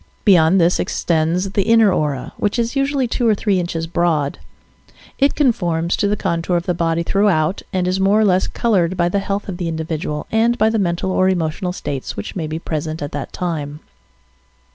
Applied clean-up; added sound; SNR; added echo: none; none; none; none.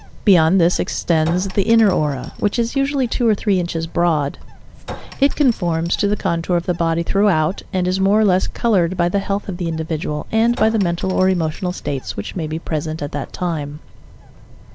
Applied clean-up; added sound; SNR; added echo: none; Chink, clink + Bird; 18 dB; none.